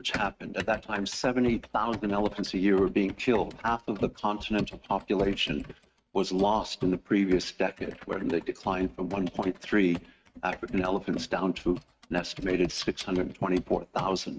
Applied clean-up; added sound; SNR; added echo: neural mask model RNNoise.